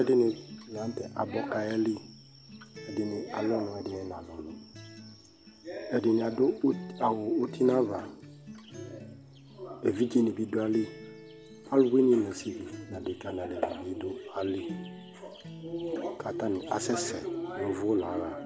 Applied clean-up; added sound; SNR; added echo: none; Acoustic guitar; 17 dB; none.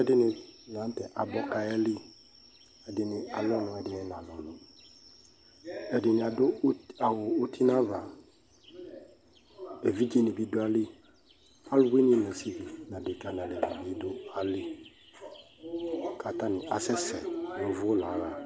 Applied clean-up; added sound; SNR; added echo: none; none; none; none.